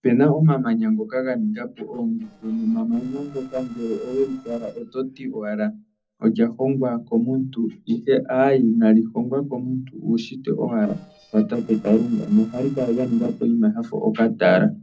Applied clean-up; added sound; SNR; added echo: neural separator model SepFormer DNS4.